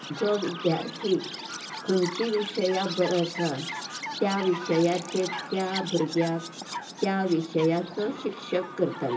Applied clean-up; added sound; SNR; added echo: none; Chirp, tweet; 9 dB; reverberation time 0.2 s.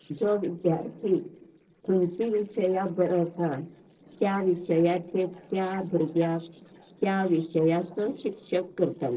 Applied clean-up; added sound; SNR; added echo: neural separator model SepFormer DNS4.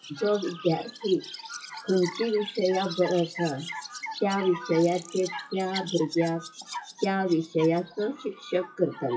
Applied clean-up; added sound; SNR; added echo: classical method WPE with log-MMSE.